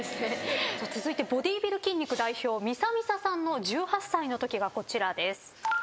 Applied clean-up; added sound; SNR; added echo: none; none; none; none.